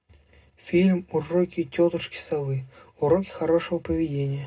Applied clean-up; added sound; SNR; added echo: none; none; none; reverberation time 0.2 s.